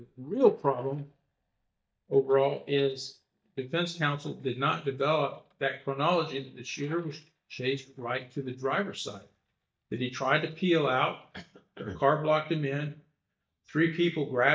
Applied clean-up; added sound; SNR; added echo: neural mask model DeepFilterNet 3.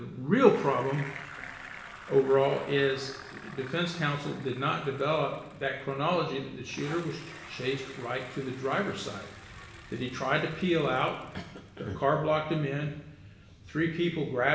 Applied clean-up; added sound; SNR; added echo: none; Bicycle; 18 dB; reverberation time 0.8 s.